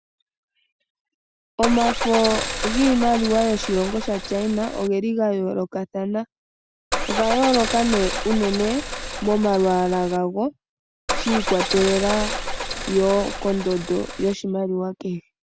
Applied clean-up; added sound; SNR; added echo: none; Car; 4 dB; none.